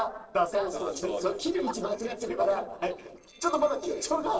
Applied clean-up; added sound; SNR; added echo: neural separator model SepFormer DNS4.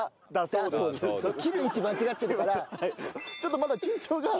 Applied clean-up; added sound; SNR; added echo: none; none; none; none.